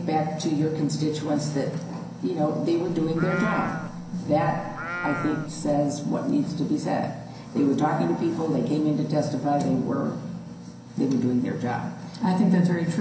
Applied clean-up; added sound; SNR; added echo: none; Livestock, farm animals, working animals; 10 dB; reverberation time 0.6 s.